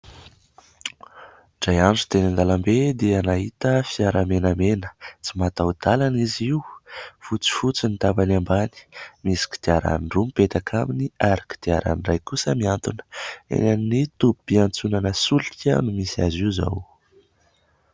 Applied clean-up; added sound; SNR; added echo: none; none; none; none.